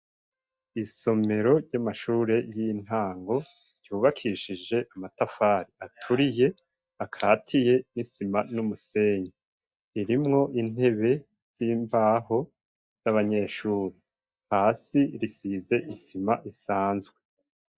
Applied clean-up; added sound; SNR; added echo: neural mask model DeepFilterNet 3.